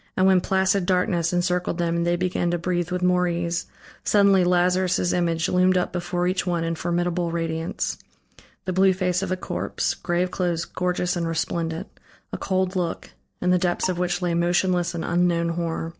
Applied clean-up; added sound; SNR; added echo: neural separator model SepFormer DNS4.